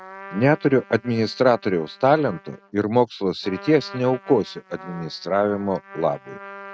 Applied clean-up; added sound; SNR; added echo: neural mask model RNNoise.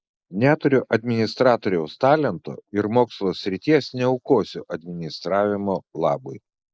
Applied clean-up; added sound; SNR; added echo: neural mask model Resemble Enhance denoiser.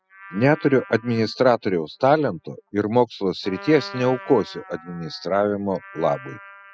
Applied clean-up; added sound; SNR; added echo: classical method spectral subtraction.